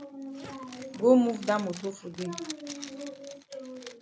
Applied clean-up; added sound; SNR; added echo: none; Zipper (clothing); 17 dB; none.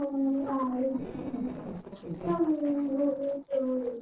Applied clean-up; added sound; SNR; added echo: neural separator model SepFormer DNS4.